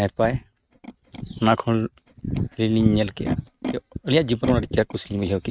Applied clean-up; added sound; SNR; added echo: neural mask model RNNoise.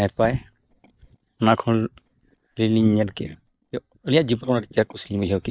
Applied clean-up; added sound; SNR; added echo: neural mask model DeepFilterNet 3.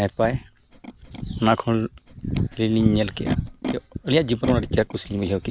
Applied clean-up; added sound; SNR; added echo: none; Animal; 13 dB; none.